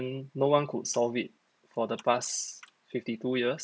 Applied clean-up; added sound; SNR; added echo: none; none; none; none.